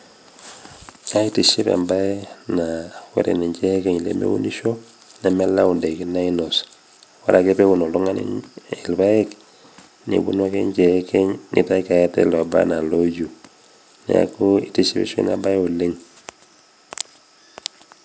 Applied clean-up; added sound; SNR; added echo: none; none; none; none.